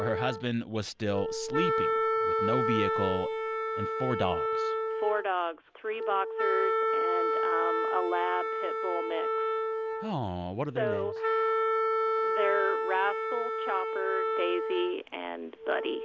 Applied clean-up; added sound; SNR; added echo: none; Wind instrument, woodwind instrument; -3 dB; none.